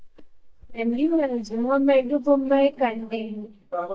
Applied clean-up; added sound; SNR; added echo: neural mask model DeepFilterNet 3.